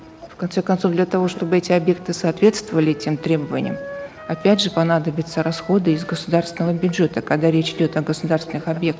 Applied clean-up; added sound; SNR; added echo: none; Wind instrument, woodwind instrument; 19 dB; none.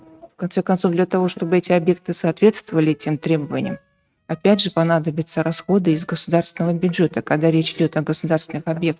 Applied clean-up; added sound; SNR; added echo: neural mask model RNNoise.